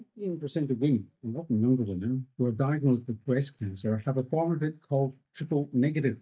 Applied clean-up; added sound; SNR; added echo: neural mask model DeepFilterNet 3.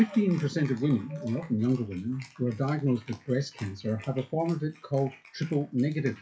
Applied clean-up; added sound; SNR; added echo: classical method WPE with log-MMSE.